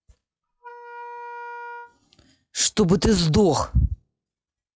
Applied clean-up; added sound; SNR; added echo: classical method log-MMSE.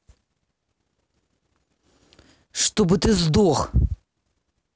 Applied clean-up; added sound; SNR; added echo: none; none; none; none.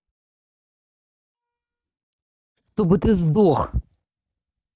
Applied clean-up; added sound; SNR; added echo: neural mask model DeepFilterNet 3.